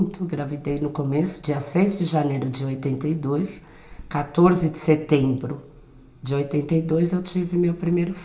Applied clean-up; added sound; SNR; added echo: none; none; none; reverberation time 0.9 s.